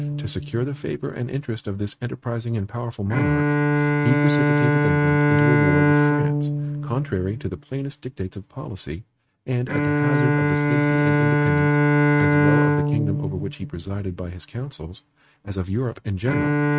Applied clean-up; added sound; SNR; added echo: neural mask model RNNoise.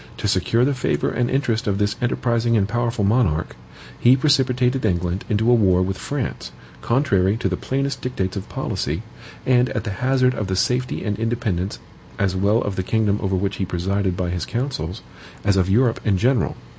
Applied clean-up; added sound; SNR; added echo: none; none; none; none.